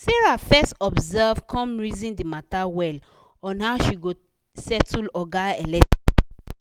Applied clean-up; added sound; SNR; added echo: none; none; none; none.